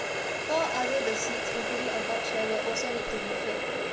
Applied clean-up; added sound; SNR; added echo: none; Water tap, faucet; -2 dB; none.